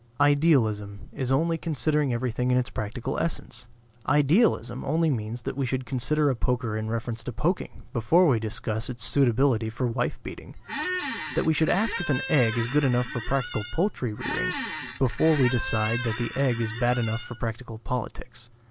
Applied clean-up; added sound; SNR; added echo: none; Squeak; 9 dB; none.